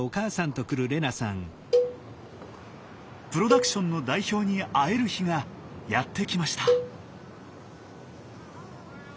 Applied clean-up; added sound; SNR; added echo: none; Cowbell; 1 dB; none.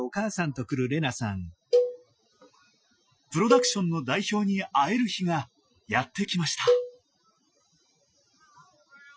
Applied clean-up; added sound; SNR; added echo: classical method Wiener filter.